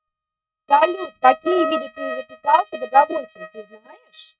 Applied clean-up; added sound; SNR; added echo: neural mask model RNNoise.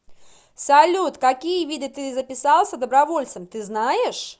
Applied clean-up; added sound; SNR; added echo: none; none; none; none.